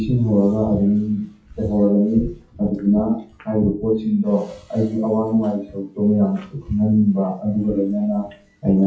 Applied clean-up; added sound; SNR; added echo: classical method WPE with log-MMSE.